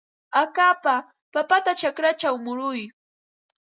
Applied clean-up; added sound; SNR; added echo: none; none; none; none.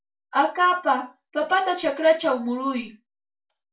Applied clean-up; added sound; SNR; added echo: none; none; none; reverberation time 0.2 s.